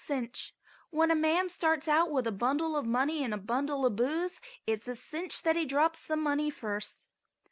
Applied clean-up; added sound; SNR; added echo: none; none; none; none.